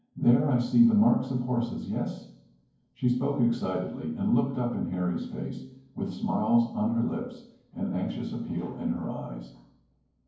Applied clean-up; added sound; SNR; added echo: none; none; none; reverberation time 0.9 s.